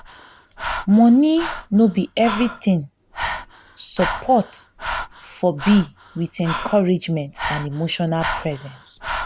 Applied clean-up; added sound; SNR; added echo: none; Breathing; 10 dB; none.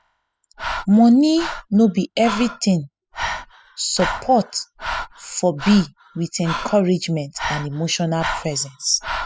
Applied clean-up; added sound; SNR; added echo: classical method spectral subtraction.